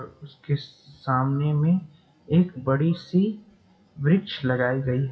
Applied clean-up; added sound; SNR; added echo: classical method WPE with log-MMSE.